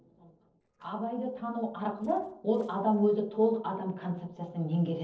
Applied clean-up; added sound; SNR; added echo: neural separator model SepFormer DNS4.